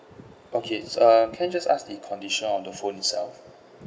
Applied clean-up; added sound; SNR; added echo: none; none; none; none.